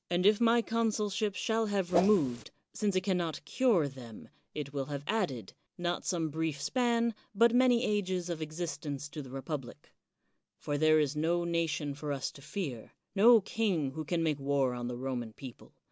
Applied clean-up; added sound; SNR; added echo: none; Whoosh, swoosh, swish; 2 dB; none.